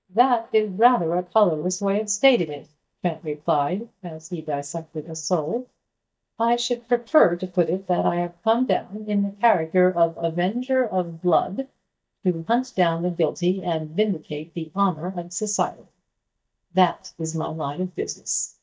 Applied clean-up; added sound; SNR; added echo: neural mask model DeepFilterNet 3.